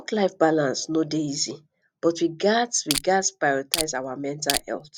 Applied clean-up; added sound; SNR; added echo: none; Crushing; 4 dB; none.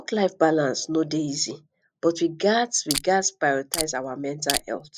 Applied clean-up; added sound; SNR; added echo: neural mask model Resemble Enhance denoiser.